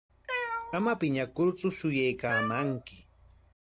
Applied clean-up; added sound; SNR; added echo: none; Cat; 7 dB; none.